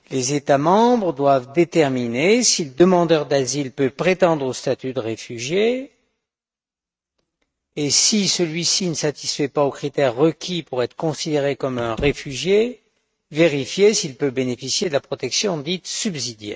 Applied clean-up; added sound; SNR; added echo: neural mask model RNNoise.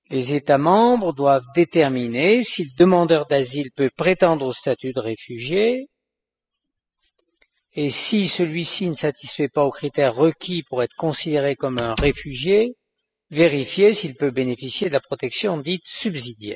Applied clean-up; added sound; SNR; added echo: classical method spectral subtraction.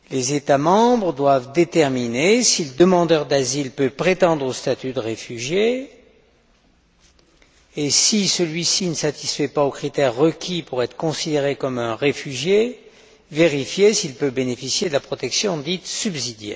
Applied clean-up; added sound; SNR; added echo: none; none; none; none.